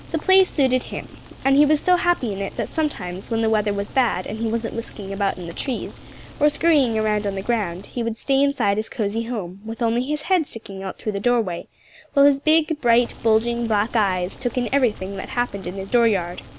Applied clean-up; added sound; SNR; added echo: none; Boiling; 20 dB; none.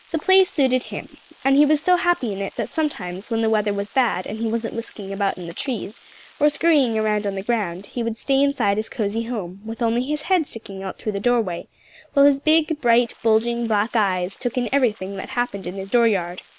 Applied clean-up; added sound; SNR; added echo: neural mask model Resemble Enhance denoiser.